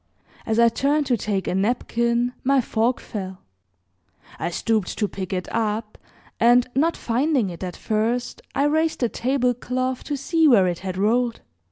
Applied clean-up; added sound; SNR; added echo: none; none; none; none.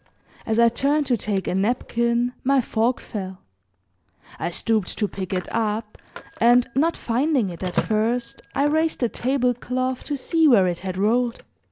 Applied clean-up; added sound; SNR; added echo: none; Telephone; 17 dB; none.